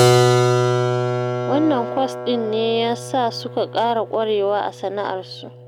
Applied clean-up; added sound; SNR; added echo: none; Keyboard (musical); -1 dB; none.